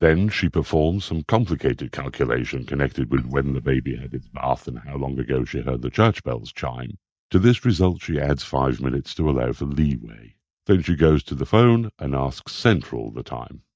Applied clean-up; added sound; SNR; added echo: neural mask model DeepFilterNet 3.